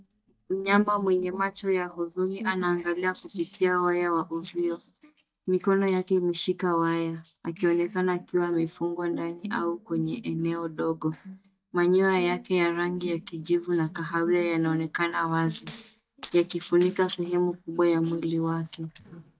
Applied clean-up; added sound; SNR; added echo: neural mask model DeepFilterNet 3.